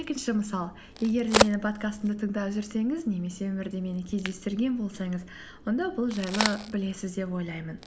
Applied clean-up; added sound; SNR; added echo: none; Crack; 5 dB; none.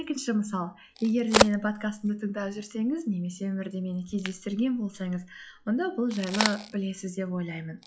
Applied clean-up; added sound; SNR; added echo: classical method log-MMSE.